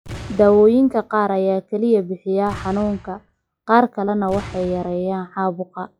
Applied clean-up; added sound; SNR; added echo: classical method log-MMSE.